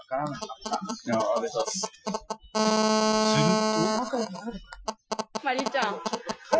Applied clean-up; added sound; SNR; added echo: classical method Wiener filter.